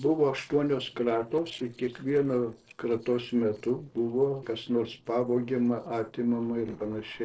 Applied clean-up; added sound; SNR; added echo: neural separator model SepFormer DNS4.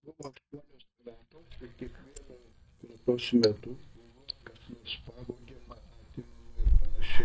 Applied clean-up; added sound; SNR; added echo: neural mask model DeepFilterNet 3.